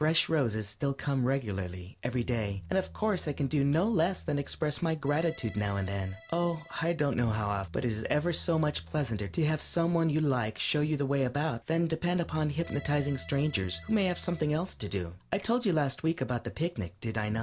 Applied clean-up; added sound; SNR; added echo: none; Accordion + Bass guitar; 20 dB; none.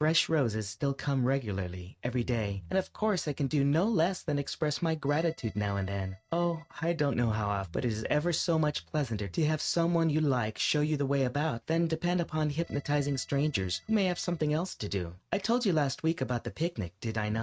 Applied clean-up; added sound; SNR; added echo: neural mask model RNNoise.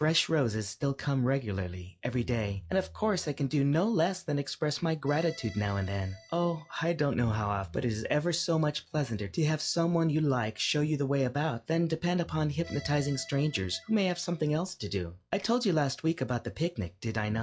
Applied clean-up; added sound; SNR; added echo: classical method log-MMSE.